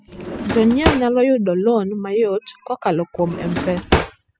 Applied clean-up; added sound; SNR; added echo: classical method spectral subtraction.